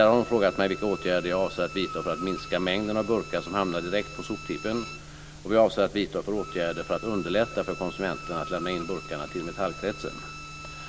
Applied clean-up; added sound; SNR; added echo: none; Bowed string instrument; 14 dB; none.